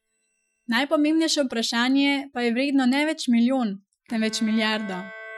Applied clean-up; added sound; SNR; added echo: classical method Wiener filter.